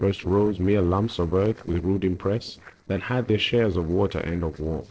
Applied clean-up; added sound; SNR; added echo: neural separator model SepFormer DNS4.